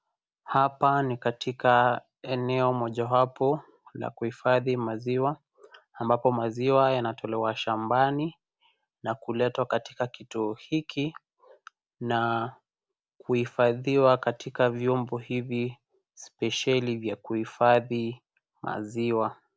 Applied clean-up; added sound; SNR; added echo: none; none; none; none.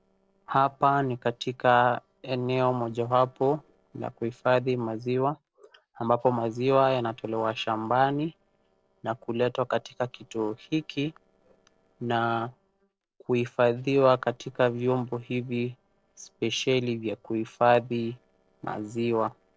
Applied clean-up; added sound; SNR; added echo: neural separator model SepFormer DNS4.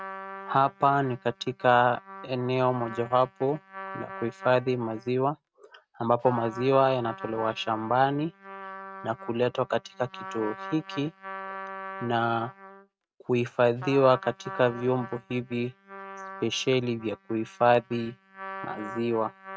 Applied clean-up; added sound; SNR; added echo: neural mask model RNNoise.